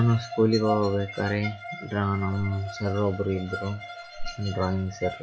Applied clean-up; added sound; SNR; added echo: classical method log-MMSE.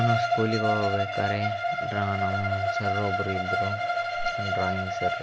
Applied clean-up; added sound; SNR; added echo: none; Bowed string instrument; -3 dB; none.